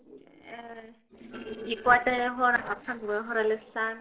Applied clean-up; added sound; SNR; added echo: neural separator model SepFormer DNS4.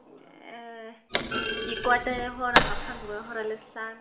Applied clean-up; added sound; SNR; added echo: none; Thump, thud; -1 dB; reverberation time 1.2 s.